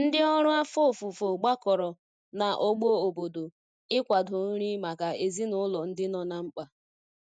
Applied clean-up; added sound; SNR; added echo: none; none; none; none.